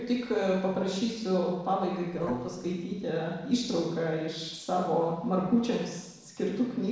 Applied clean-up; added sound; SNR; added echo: neural separator model SepFormer DNS4.